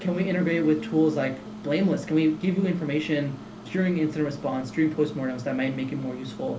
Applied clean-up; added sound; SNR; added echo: none; Microwave oven; 13 dB; reverberation time 0.3 s.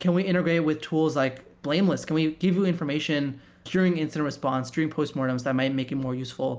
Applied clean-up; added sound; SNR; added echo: none; none; none; none.